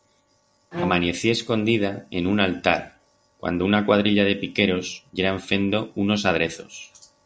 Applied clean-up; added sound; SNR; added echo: none; Bowed string instrument; 9 dB; none.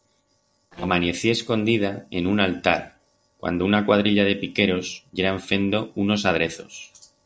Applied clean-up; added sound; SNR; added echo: neural separator model SepFormer DNS4.